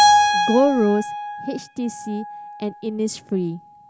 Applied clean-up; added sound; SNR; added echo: none; Keyboard (musical); -1 dB; none.